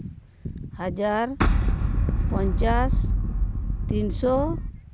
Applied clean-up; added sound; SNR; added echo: none; Boom; -5 dB; none.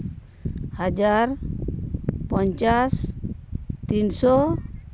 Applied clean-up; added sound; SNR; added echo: none; none; none; none.